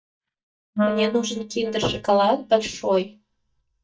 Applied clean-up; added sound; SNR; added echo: neural mask model DeepFilterNet 3.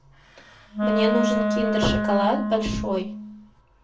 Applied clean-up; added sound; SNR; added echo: none; Wind instrument, woodwind instrument; -1 dB; reverberation time 0.2 s.